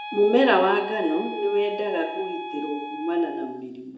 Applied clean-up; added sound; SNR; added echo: none; Wind instrument, woodwind instrument; 11 dB; reverberation time 0.8 s.